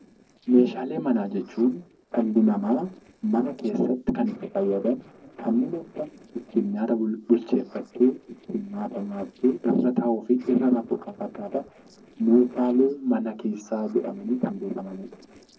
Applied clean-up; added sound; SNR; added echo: neural separator model SepFormer DNS4.